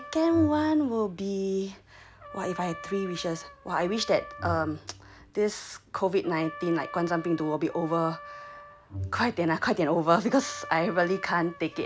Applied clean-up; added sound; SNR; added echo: none; Bowed string instrument + Trumpet; 14 dB; none.